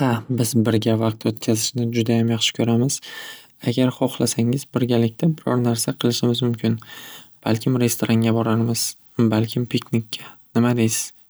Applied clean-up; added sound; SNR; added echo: none; none; none; none.